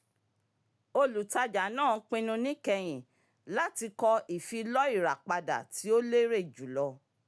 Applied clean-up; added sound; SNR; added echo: none; none; none; none.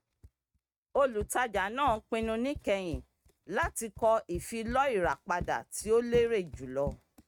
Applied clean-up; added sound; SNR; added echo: neural mask model RNNoise.